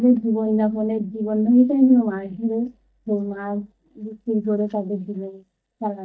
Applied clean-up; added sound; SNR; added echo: neural mask model DeepFilterNet 3.